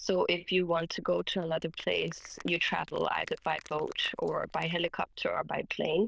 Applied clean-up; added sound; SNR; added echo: neural diffusion model UNIVERSE++.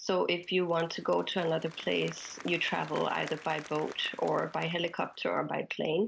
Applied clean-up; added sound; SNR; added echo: none; Applause / Crowd; 19 dB; none.